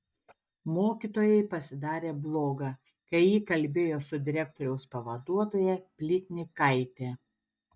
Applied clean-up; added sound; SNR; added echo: neural mask model DeepFilterNet 3.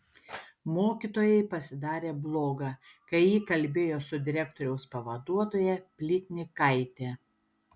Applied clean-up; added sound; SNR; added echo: none; none; none; none.